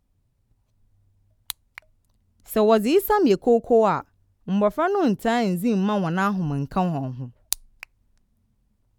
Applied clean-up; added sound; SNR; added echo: none; none; none; none.